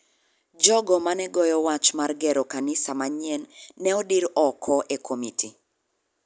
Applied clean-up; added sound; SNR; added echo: none; none; none; none.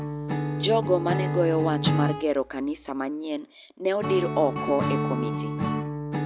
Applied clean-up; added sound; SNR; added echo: none; Acoustic guitar / Strum; 2 dB; none.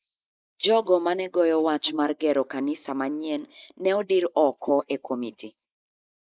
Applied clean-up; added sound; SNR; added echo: neural mask model Resemble Enhance denoiser.